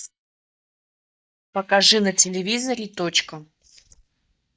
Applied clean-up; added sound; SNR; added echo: neural mask model DeepFilterNet 3.